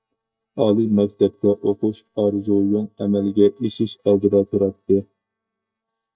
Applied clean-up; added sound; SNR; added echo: neural mask model DeepFilterNet 3.